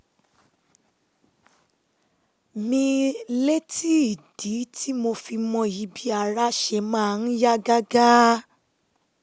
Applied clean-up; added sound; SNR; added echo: none; none; none; none.